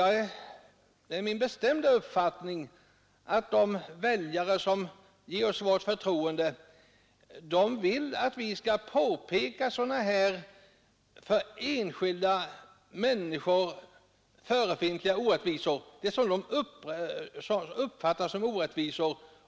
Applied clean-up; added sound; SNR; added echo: none; none; none; none.